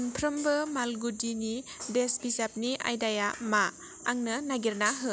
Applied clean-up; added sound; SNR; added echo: none; none; none; none.